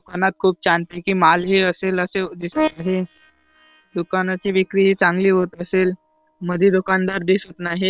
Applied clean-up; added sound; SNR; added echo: neural separator model SepFormer WHAM!.